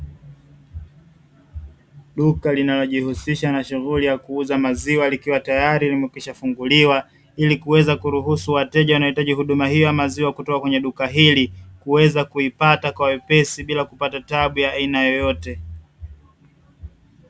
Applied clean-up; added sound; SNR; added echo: none; none; none; none.